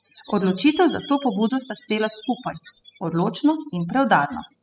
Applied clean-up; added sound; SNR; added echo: classical method spectral subtraction.